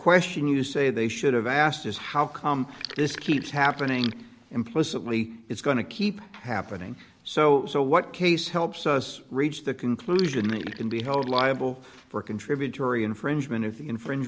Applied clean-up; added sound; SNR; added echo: none; Sink (filling or washing); 13 dB; none.